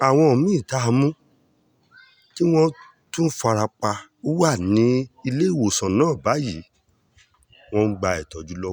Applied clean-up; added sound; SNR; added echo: none; none; none; none.